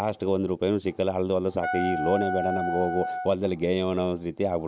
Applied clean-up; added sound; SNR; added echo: none; Wind instrument, woodwind instrument; 4 dB; none.